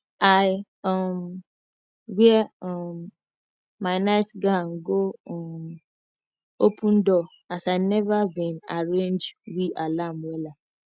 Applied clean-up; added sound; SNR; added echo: none; none; none; none.